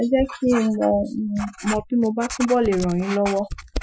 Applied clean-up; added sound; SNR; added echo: classical method Wiener filter.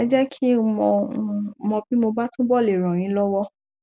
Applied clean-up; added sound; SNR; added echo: none; none; none; none.